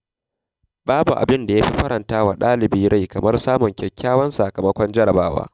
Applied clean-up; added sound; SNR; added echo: none; none; none; none.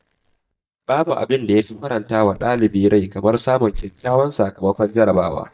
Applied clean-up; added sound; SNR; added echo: neural mask model DeepFilterNet 3.